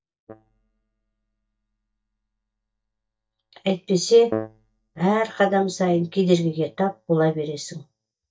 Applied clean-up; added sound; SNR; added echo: neural mask model DeepFilterNet 3.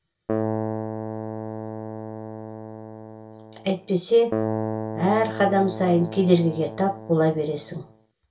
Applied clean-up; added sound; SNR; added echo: none; Keyboard (musical); 6 dB; reverberation time 0.2 s.